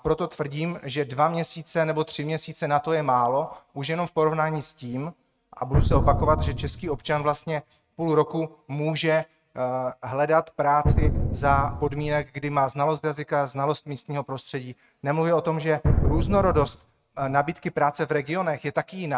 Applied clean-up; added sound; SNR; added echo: neural mask model RNNoise.